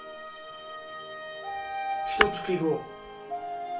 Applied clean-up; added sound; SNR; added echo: none; Tap / Glass; -3 dB; reverberation time 0.3 s.